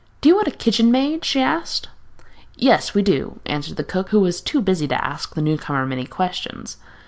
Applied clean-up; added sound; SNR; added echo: none; none; none; none.